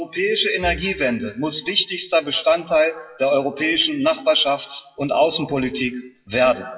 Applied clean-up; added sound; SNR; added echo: classical method WPE with log-MMSE.